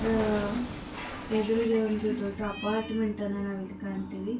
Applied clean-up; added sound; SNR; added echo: none; Cat; 11 dB; reverberation time 0.2 s.